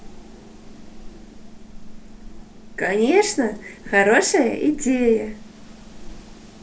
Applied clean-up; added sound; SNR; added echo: none; Wind; 15 dB; reverberation time 0.3 s.